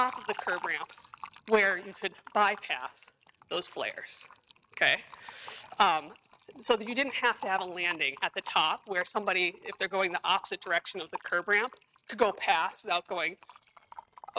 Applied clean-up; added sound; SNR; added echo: neural mask model RNNoise.